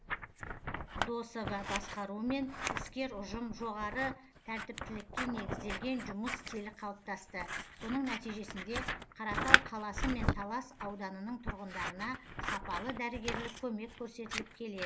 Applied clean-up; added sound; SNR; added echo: none; Scissors; -1 dB; none.